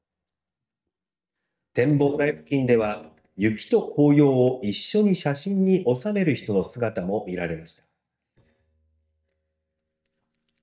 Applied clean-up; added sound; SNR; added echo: neural mask model DeepFilterNet 3.